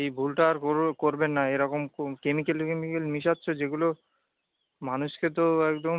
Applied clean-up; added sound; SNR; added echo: none; none; none; none.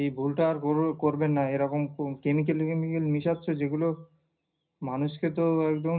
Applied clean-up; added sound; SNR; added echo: none; none; none; reverberation time 0.4 s.